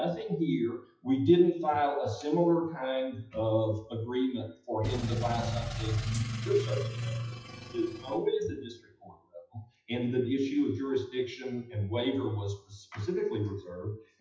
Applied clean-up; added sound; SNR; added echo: classical method WPE with log-MMSE.